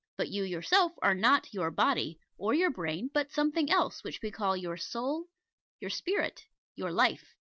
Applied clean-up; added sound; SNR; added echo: none; none; none; none.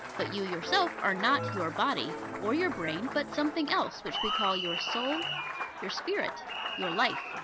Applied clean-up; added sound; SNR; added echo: none; Applause; 4 dB; none.